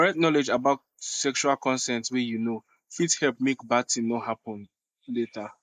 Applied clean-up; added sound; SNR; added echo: neural mask model Resemble Enhance denoiser.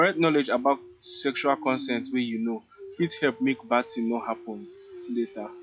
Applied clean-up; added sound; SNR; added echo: classical method log-MMSE.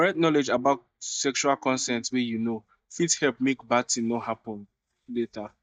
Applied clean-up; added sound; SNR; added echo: neural mask model DeepFilterNet 3.